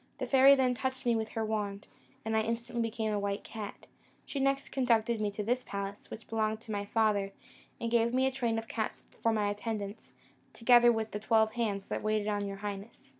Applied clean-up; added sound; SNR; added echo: none; none; none; none.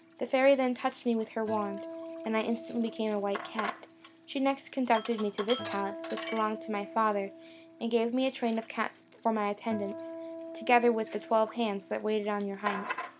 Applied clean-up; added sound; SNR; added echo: none; Acoustic guitar + Sink (filling or washing); 12 dB; none.